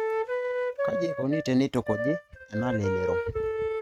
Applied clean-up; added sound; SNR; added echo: neural mask model RNNoise.